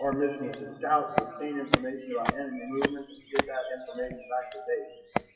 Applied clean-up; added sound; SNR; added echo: classical method WPE with log-MMSE.